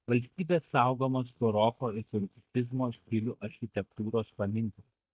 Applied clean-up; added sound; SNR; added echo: neural mask model DeepFilterNet 3.